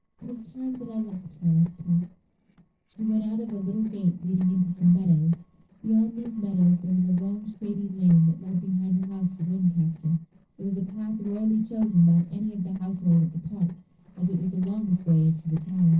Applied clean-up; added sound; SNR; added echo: neural separator model SepFormer DNS4.